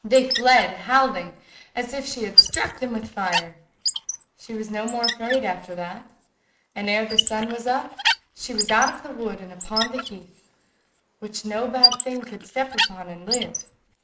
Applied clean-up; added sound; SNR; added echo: neural mask model Resemble Enhance denoiser.